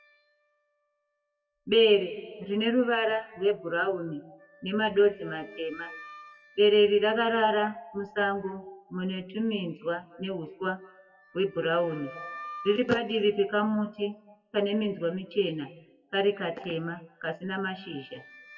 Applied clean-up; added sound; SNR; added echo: classical method WPE with log-MMSE.